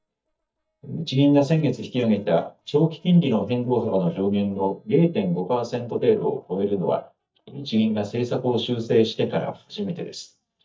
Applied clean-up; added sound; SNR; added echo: neural mask model DeepFilterNet 3.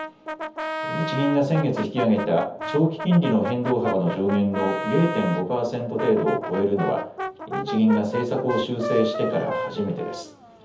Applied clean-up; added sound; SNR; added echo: none; Brass instrument; 7 dB; reverberation time 0.7 s.